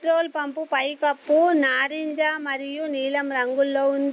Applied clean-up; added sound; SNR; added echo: none; none; none; none.